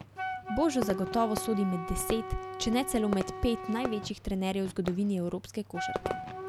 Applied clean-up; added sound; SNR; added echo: none; Fireworks + Wind instrument, woodwind instrument; 7 dB; none.